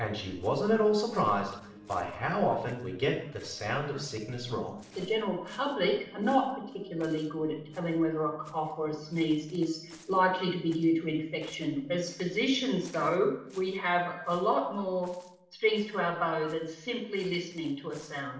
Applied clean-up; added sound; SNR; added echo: neural separator model SepFormer DNS4.